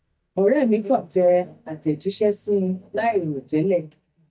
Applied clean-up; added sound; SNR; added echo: neural mask model DeepFilterNet 3.